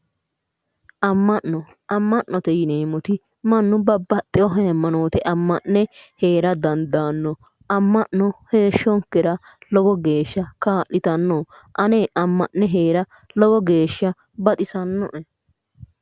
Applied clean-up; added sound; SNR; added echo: none; none; none; none.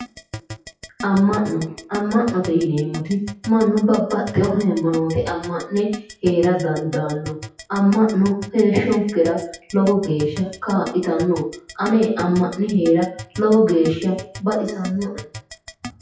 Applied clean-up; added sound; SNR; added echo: classical method WPE with log-MMSE.